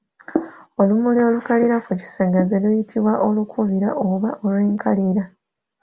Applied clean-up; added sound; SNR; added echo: none; none; none; none.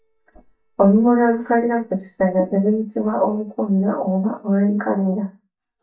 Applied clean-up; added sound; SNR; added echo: neural mask model DeepFilterNet 3.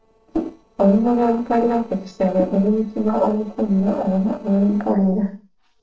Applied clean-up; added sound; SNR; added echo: neural separator model SepFormer DNS4.